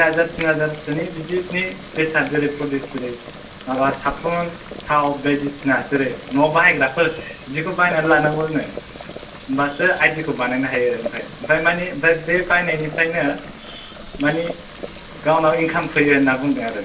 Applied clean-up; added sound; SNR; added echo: none; Boiling; 13 dB; reverberation time 0.3 s.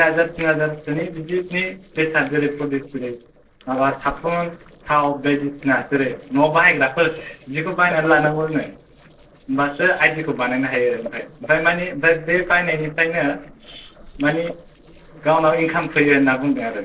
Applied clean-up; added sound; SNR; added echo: neural separator model SepFormer DNS4.